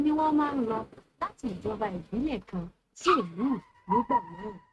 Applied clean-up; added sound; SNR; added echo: neural mask model RNNoise.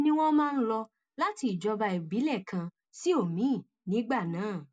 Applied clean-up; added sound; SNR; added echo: none; none; none; none.